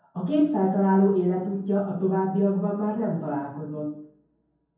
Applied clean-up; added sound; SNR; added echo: none; none; none; reverberation time 0.9 s.